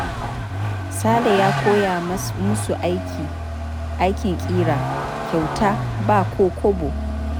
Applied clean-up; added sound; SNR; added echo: none; Vehicle; 2 dB; none.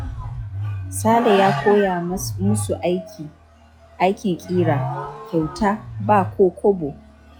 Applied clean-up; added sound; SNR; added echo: classical method log-MMSE.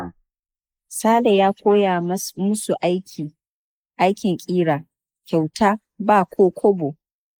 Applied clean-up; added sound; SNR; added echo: neural mask model Resemble Enhance denoiser.